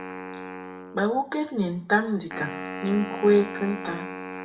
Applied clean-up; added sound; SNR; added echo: none; Wind instrument, woodwind instrument; 10 dB; reverberation time 0.5 s.